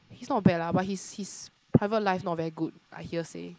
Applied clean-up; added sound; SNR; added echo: neural mask model Resemble Enhance denoiser.